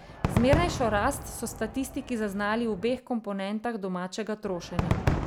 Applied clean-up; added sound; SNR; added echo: none; Crowd / Cheering / Fireworks; 3 dB; none.